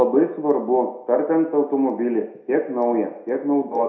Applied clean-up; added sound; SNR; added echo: none; none; none; reverberation time 0.6 s.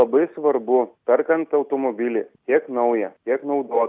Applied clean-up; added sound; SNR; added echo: none; none; none; none.